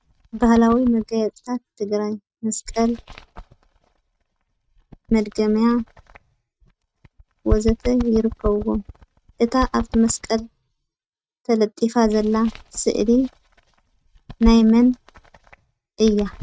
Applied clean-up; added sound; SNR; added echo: neural mask model RNNoise.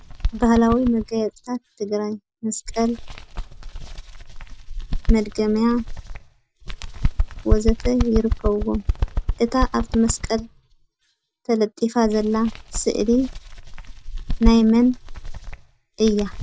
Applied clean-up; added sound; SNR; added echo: none; Bird; 4 dB; none.